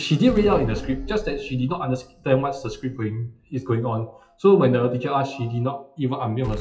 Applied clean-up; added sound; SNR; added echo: classical method WPE with log-MMSE.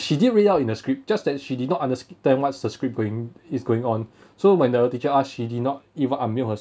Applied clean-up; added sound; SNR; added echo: none; none; none; none.